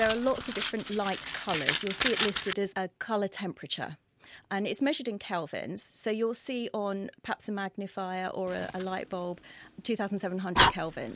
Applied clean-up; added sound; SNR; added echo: none; Fire; 2 dB; none.